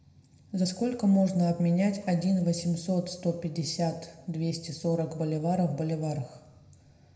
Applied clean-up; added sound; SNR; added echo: none; none; none; reverberation time 0.7 s.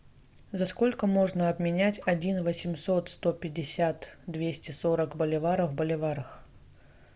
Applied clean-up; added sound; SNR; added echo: none; none; none; none.